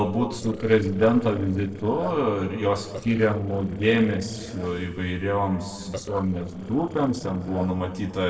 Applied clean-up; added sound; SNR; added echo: neural separator model SepFormer DNS4.